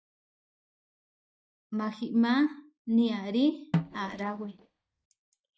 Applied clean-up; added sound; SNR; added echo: neural mask model DeepFilterNet 3.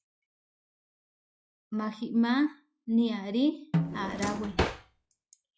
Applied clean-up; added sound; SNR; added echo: classical method log-MMSE.